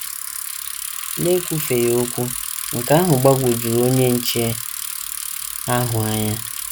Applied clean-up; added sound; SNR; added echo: none; Bicycle; 7 dB; none.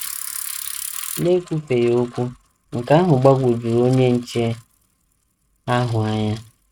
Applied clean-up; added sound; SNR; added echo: neural mask model RNNoise.